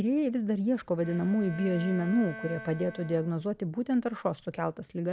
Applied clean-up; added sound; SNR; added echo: none; Bowed string instrument; 16 dB; none.